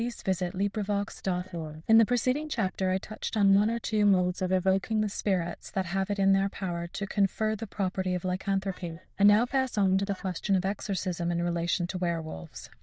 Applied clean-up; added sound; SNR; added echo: neural diffusion model UNIVERSE++.